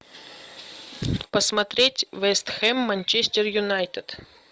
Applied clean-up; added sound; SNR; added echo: none; none; none; none.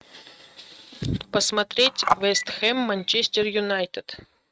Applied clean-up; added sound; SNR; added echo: neural mask model RNNoise.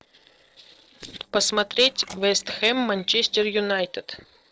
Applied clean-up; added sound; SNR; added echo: neural separator model SepFormer DNS4.